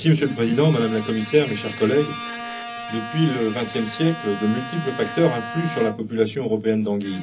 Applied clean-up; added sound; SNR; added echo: none; Bowed string instrument; 12 dB; reverberation time 0.4 s.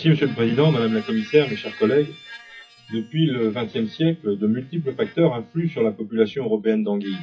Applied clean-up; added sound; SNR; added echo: classical method WPE with log-MMSE.